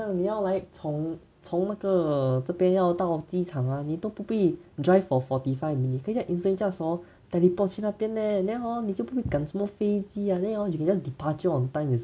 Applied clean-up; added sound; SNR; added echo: none; none; none; none.